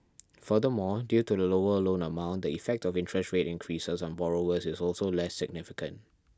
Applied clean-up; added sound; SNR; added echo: none; none; none; none.